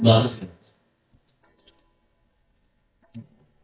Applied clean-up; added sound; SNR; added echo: neural mask model DeepFilterNet 3.